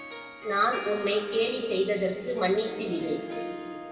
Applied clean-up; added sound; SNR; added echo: none; Harp; 12 dB; reverberation time 2.3 s.